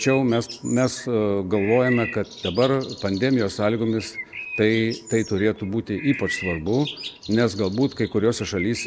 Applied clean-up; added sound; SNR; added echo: none; Bird; 13 dB; none.